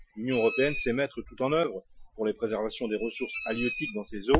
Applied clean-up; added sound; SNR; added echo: classical method Wiener filter.